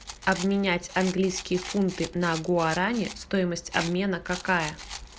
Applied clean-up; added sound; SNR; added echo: none; Rattle; 14 dB; none.